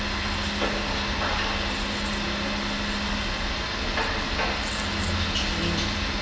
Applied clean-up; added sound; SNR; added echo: none; Buzz; 15 dB; reverberation time 1.3 s.